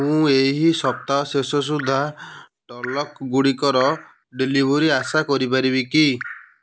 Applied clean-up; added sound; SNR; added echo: none; Drip; 18 dB; none.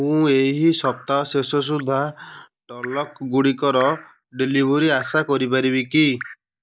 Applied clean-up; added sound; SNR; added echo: neural mask model DeepFilterNet 3.